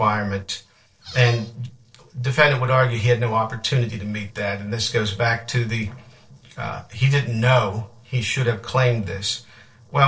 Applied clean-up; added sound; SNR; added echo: neural separator model SepFormer DNS4.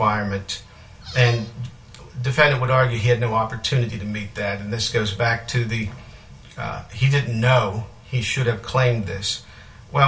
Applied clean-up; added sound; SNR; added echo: none; Squeak; 17 dB; reverberation time 0.3 s.